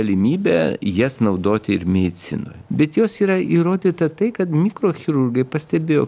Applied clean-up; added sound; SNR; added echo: none; none; none; none.